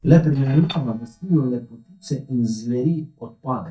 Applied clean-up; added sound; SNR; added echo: neural mask model DeepFilterNet 3.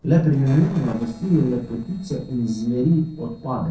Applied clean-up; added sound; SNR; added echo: neural separator model SepFormer DNS4.